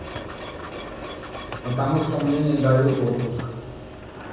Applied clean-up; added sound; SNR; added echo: none; Mechanisms; 13 dB; reverberation time 1.1 s.